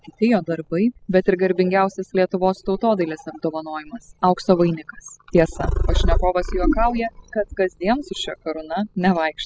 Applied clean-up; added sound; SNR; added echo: classical method spectral subtraction.